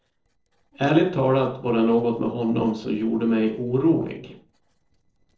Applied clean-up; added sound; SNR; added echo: neural separator model SepFormer DNS4.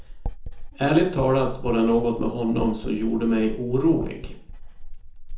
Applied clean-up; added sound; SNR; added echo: none; Writing; 9 dB; reverberation time 0.5 s.